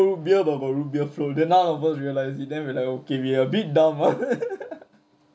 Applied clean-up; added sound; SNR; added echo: none; none; none; none.